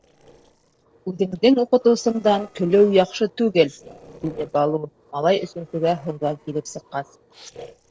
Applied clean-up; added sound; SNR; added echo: neural separator model SepFormer DNS4.